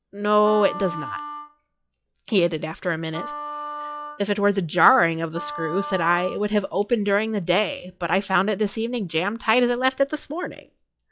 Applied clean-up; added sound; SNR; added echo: classical method log-MMSE.